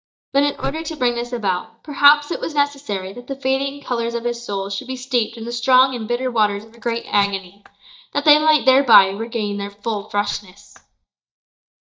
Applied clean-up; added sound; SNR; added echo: neural mask model DeepFilterNet 3.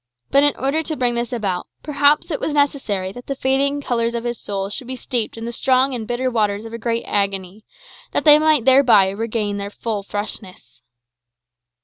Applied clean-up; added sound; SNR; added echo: none; none; none; none.